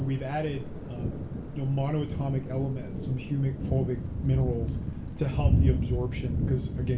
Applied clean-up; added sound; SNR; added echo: none; Thunder / Rain; -1 dB; reverberation time 0.3 s.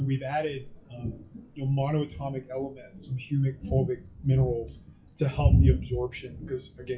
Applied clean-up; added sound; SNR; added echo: classical method WPE with log-MMSE.